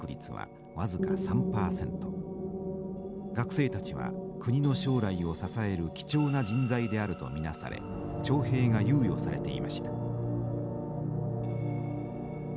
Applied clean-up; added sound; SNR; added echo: none; none; none; none.